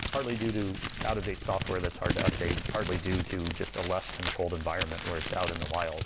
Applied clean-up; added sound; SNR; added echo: none; Crumpling, crinkling; 2 dB; none.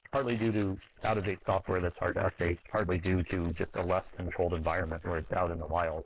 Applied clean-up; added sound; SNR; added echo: neural mask model Resemble Enhance denoiser.